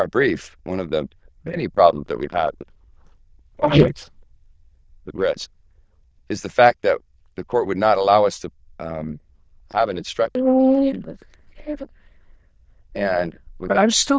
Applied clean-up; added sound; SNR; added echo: neural diffusion model UNIVERSE++.